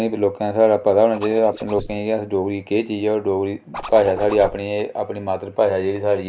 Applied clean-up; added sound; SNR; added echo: neural mask model Resemble Enhance denoiser.